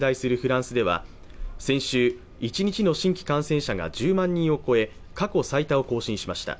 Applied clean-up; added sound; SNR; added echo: none; none; none; none.